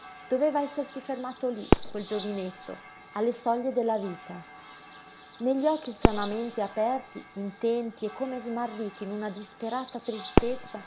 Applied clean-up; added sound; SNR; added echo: none; Bird + Fireworks; 0 dB; none.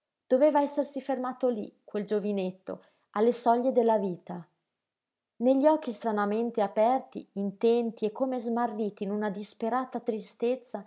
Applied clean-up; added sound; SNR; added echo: none; none; none; none.